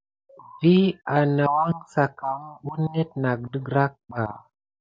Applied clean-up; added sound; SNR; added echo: none; none; none; none.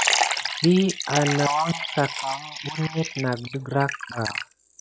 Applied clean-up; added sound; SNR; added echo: none; Liquid; 4 dB; none.